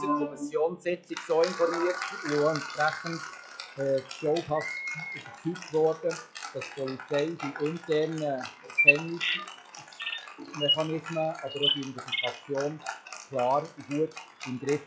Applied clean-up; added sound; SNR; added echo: classical method log-MMSE.